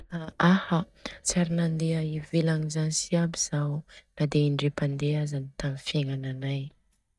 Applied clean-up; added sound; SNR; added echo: neural mask model DeepFilterNet 3.